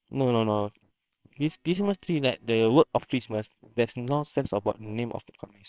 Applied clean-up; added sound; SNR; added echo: neural separator model SepFormer WHAMR!.